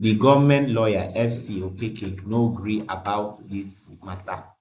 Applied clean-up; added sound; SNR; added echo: neural mask model Resemble Enhance denoiser.